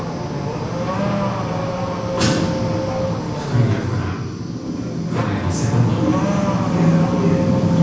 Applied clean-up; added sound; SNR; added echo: none; Accelerating, revving, vroom / Car; 4 dB; reverberation time 1.2 s.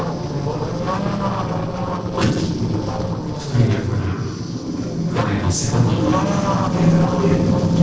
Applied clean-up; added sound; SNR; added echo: neural separator model SepFormer DNS4.